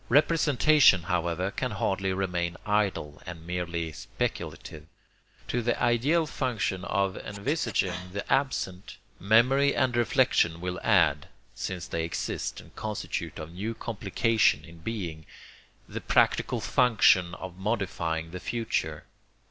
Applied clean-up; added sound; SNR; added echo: none; Scratching (performance technique); 18 dB; none.